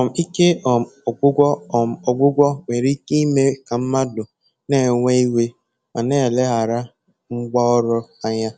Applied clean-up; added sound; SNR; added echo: none; none; none; none.